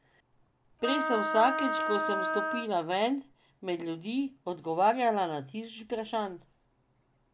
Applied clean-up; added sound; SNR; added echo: none; Wind instrument, woodwind instrument; 0 dB; none.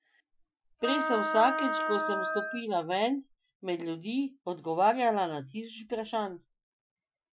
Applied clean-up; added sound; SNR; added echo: classical method Wiener filter.